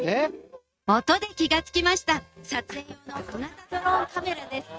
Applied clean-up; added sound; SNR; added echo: neural mask model RNNoise.